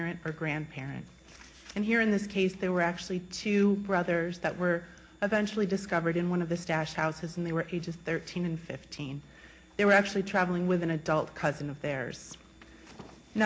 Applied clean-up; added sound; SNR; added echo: none; none; none; none.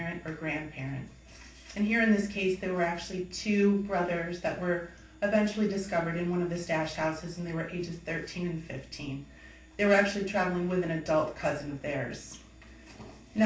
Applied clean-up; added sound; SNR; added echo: none; none; none; reverberation time 0.3 s.